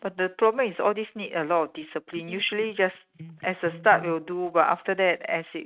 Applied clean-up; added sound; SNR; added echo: neural mask model RNNoise.